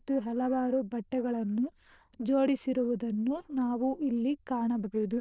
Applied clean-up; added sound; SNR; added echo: neural diffusion model UNIVERSE++.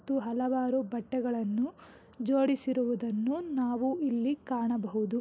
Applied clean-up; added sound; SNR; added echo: none; none; none; none.